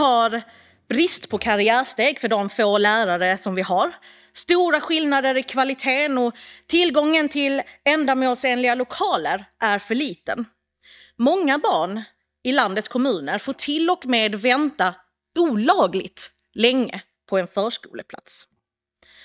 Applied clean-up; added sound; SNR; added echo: neural mask model DeepFilterNet 3.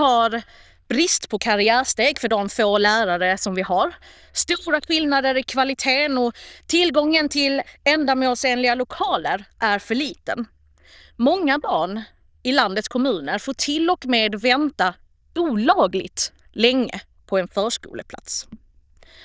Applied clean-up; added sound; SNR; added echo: neural diffusion model UNIVERSE++.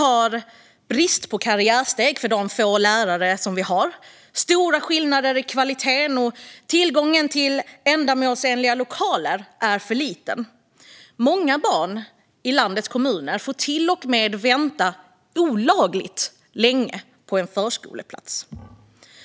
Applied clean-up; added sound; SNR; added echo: none; none; none; none.